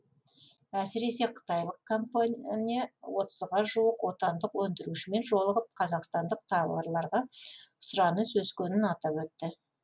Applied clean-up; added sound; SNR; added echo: none; none; none; none.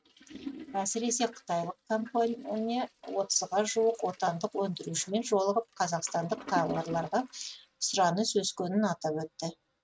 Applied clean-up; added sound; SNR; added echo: neural mask model RNNoise.